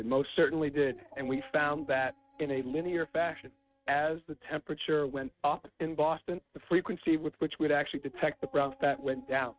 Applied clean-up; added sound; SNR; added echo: neural mask model RNNoise.